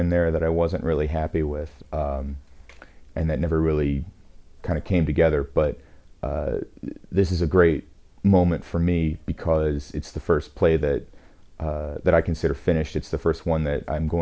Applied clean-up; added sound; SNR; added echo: none; none; none; none.